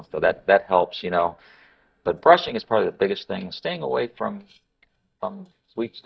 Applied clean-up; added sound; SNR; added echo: neural mask model DeepFilterNet 3.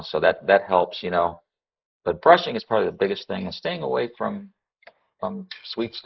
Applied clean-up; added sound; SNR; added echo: neural mask model Resemble Enhance denoiser.